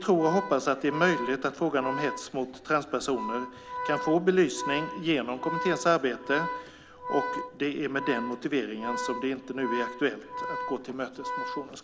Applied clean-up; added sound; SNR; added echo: none; Organ; 8 dB; none.